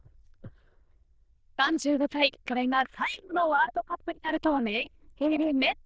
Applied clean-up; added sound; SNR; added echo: neural diffusion model UNIVERSE++.